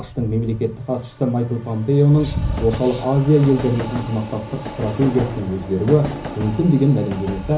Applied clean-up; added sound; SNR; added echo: none; Train; 10 dB; reverberation time 0.5 s.